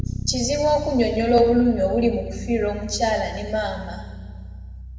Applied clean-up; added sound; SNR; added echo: none; Bass guitar; 10 dB; reverberation time 2.0 s.